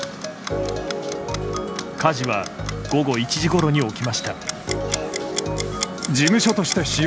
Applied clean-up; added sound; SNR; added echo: none; Clock; 9 dB; none.